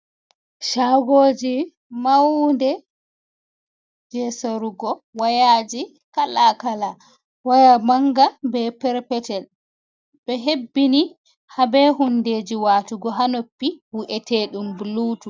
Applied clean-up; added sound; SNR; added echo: none; none; none; none.